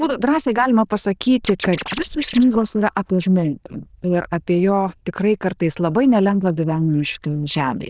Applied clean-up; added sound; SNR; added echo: neural diffusion model UNIVERSE++.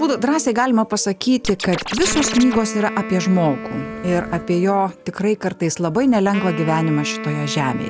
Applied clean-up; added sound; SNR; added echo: none; Scratching (performance technique) + Wind instrument, woodwind instrument; 10 dB; none.